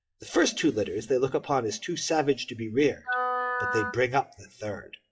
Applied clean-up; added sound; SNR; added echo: classical method WPE with log-MMSE.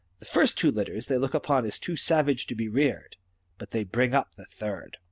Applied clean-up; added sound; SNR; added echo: none; none; none; none.